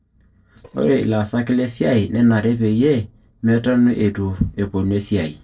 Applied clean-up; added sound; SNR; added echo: neural separator model SepFormer DNS4.